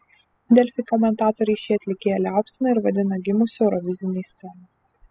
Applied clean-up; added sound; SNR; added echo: classical method spectral subtraction.